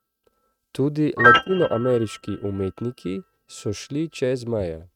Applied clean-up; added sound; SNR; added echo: neural mask model RNNoise.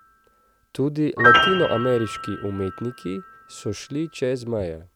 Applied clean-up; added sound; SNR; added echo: none; Piano; 0 dB; none.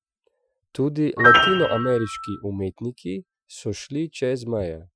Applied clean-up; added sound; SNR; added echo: classical method Wiener filter.